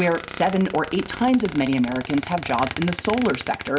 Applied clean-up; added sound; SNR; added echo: none; Squeak; 12 dB; none.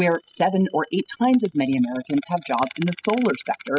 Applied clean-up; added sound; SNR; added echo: classical method spectral subtraction.